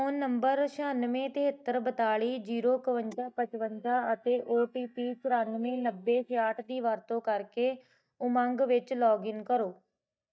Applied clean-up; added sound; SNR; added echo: neural mask model DeepFilterNet 3.